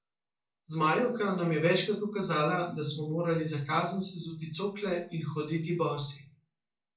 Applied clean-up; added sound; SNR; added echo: none; none; none; reverberation time 0.3 s.